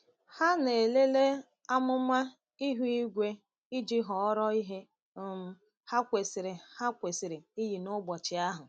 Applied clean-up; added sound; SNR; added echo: none; none; none; none.